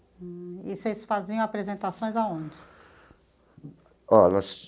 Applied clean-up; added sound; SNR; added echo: none; none; none; none.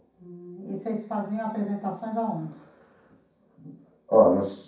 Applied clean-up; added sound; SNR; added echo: none; none; none; reverberation time 0.6 s.